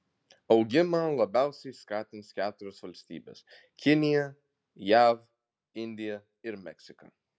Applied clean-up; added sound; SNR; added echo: none; none; none; none.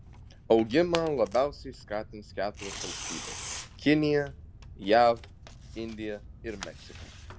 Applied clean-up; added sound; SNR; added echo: none; Tearing; 14 dB; none.